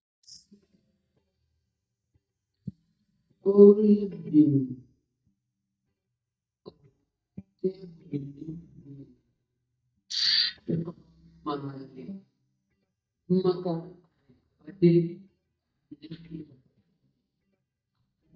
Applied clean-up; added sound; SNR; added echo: neural mask model DeepFilterNet 3.